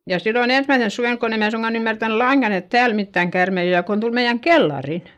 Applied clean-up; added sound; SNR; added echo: neural mask model Resemble Enhance denoiser.